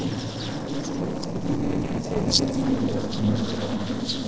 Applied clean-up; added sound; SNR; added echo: neural separator model SepFormer DNS4.